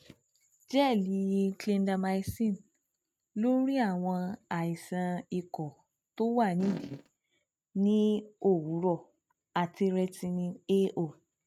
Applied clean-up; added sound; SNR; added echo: neural mask model RNNoise.